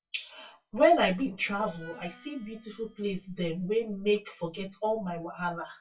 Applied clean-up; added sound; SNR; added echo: classical method WPE with log-MMSE.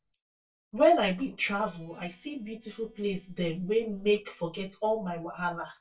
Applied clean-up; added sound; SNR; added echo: neural mask model DeepFilterNet 3.